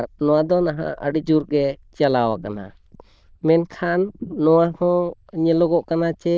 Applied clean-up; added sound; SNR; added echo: neural diffusion model UNIVERSE++.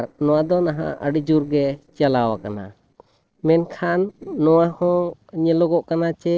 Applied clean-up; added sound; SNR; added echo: neural separator model SepFormer DNS4.